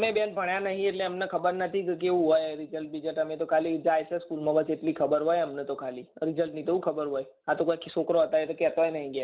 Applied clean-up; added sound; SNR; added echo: none; none; none; none.